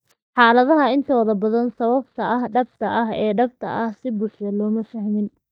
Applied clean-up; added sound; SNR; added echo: neural mask model DeepFilterNet 3.